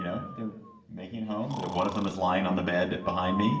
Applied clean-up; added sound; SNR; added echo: none; Breathing; 11 dB; reverberation time 0.9 s.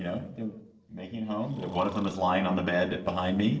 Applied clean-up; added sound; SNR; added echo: neural separator model SepFormer DNS4.